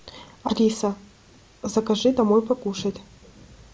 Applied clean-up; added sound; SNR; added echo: none; none; none; none.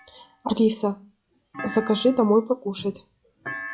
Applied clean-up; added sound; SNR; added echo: classical method log-MMSE.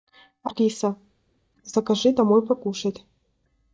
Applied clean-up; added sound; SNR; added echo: neural mask model DeepFilterNet 3.